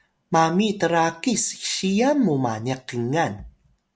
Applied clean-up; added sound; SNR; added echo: none; none; none; none.